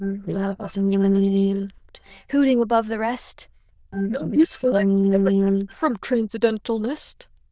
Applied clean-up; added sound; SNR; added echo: neural diffusion model UNIVERSE++.